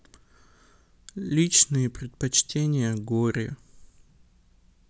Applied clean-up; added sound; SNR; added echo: none; none; none; none.